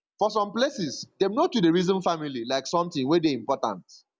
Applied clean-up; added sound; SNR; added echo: none; none; none; none.